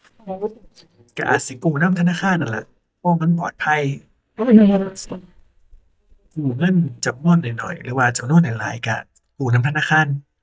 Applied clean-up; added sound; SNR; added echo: neural mask model DeepFilterNet 3.